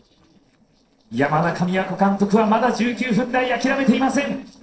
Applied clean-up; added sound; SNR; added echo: neural separator model SepFormer DNS4.